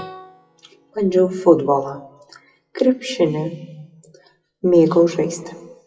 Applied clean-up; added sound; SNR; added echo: classical method WPE with log-MMSE.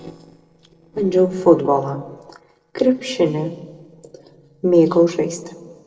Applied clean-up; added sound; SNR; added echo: neural separator model SepFormer DNS4.